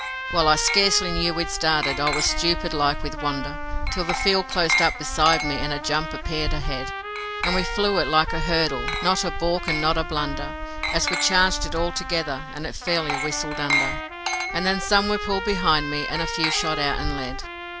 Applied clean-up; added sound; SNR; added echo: none; Trumpet + Glass; 5 dB; none.